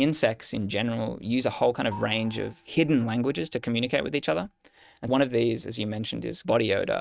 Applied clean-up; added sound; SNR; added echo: neural mask model RNNoise.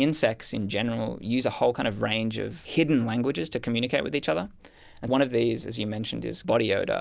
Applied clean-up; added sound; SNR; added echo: none; none; none; none.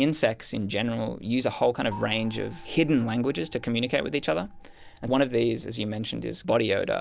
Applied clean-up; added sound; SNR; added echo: none; Gong; 19 dB; none.